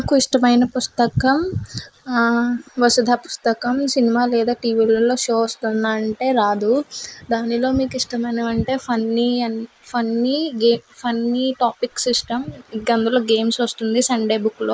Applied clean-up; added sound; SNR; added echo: neural mask model Resemble Enhance denoiser.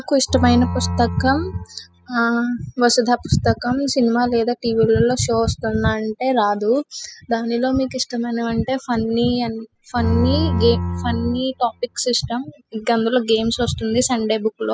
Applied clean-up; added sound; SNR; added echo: classical method spectral subtraction.